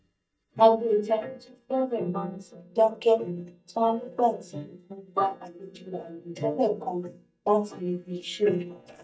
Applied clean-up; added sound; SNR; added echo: neural mask model DeepFilterNet 3.